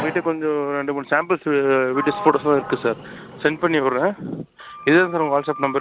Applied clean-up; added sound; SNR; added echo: none; Sliding door; 15 dB; none.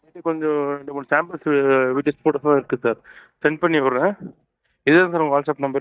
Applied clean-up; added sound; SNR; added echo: neural mask model DeepFilterNet 3.